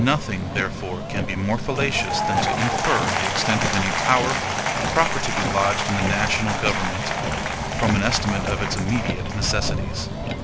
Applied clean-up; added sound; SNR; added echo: none; Motor vehicle (road) + Applause / Crowd; 0 dB; none.